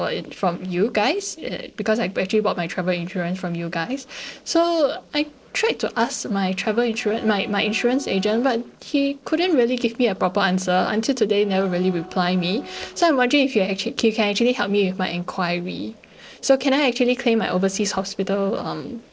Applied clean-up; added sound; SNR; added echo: neural separator model SepFormer DNS4.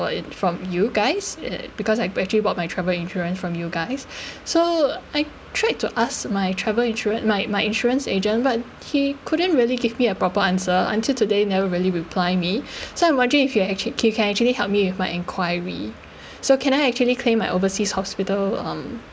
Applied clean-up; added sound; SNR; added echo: none; none; none; none.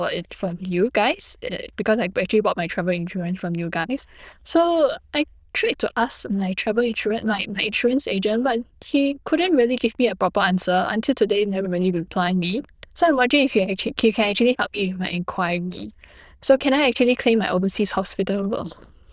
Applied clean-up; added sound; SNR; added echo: neural diffusion model UNIVERSE++.